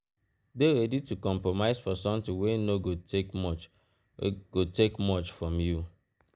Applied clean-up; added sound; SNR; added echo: none; none; none; none.